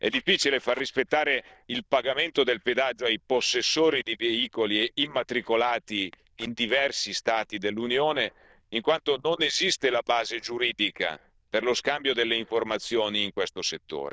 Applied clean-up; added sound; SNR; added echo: neural diffusion model UNIVERSE++.